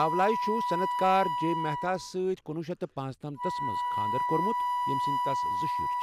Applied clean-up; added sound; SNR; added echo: none; Wind instrument, woodwind instrument; -1 dB; none.